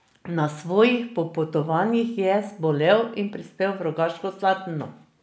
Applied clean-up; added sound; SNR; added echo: none; none; none; none.